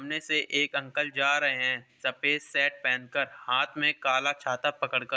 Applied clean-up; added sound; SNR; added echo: none; none; none; none.